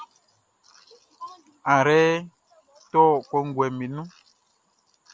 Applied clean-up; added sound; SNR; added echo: none; none; none; none.